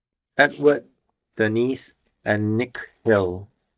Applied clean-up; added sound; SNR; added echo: neural mask model DeepFilterNet 3.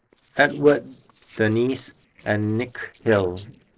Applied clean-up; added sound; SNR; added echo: neural separator model SepFormer DNS4.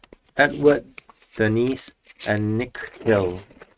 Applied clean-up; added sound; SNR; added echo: neural mask model RNNoise.